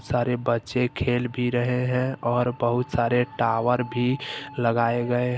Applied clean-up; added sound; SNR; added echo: none; none; none; none.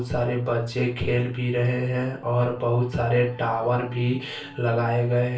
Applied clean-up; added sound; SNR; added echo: none; none; none; reverberation time 0.3 s.